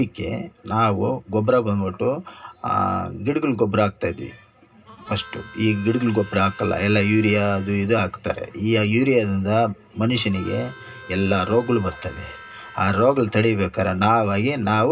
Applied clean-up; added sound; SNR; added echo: none; Harmonica; 20 dB; reverberation time 0.2 s.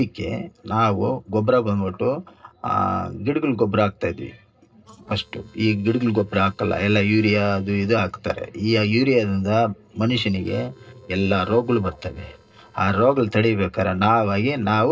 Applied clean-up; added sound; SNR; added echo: neural separator model SepFormer DNS4.